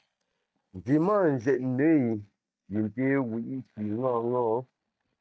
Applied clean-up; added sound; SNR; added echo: neural mask model DeepFilterNet 3.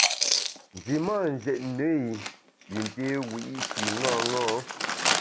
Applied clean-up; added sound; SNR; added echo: none; Chewing, mastication; 0 dB; none.